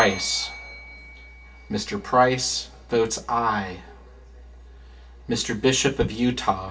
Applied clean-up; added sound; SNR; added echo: none; Bell; 19 dB; reverberation time 0.2 s.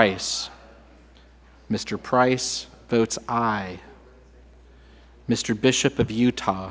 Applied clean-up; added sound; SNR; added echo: none; none; none; none.